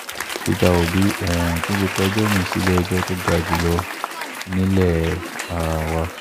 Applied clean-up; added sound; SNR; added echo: none; Applause / Crowd; 6 dB; none.